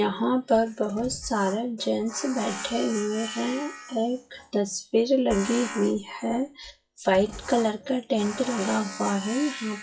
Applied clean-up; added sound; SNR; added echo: classical method WPE with log-MMSE.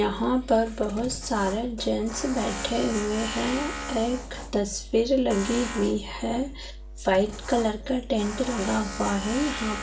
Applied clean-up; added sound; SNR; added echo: none; Tools; 9 dB; reverberation time 0.3 s.